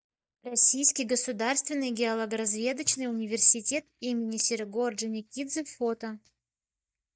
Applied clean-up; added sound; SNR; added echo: neural mask model DeepFilterNet 3.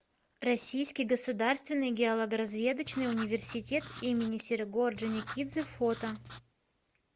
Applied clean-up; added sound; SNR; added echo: none; Writing; 16 dB; none.